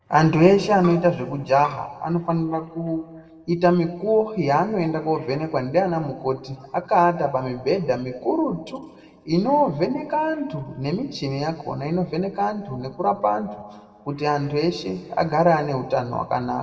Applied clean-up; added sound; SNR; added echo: none; Bowed string instrument; 13 dB; reverberation time 1.5 s.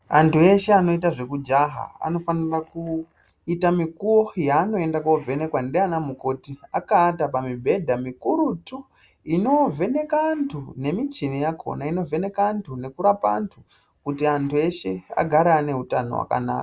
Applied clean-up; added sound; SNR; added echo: none; none; none; none.